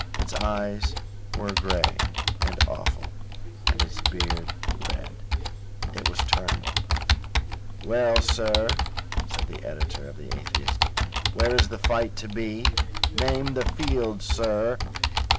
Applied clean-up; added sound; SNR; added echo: none; Computer keyboard; -5 dB; none.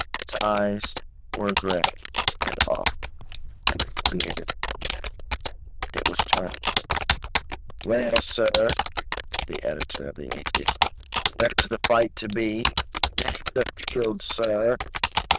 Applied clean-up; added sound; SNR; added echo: neural diffusion model UNIVERSE++.